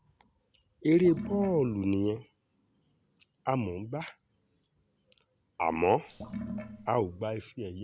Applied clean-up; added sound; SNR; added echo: none; Sink (filling or washing) / Water; 10 dB; none.